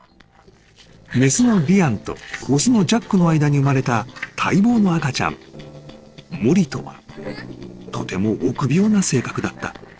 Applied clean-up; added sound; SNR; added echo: neural separator model SepFormer DNS4.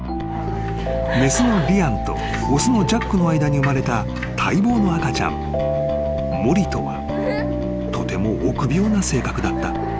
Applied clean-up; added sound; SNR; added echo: none; Bass guitar; 6 dB; none.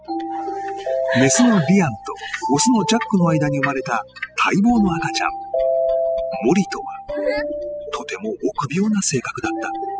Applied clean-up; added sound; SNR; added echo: classical method spectral subtraction.